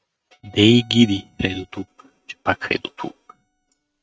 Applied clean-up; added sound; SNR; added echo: neural mask model RNNoise.